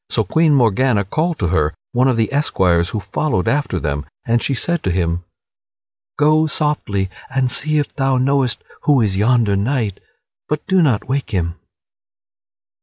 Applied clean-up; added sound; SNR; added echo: none; none; none; none.